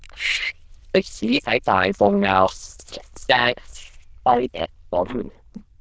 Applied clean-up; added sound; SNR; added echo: neural diffusion model UNIVERSE++.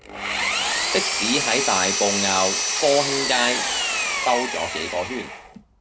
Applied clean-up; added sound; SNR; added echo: none; Engine; -1 dB; none.